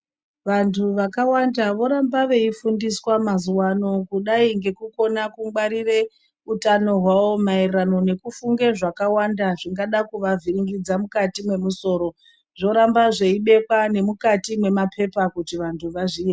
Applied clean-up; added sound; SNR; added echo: none; none; none; none.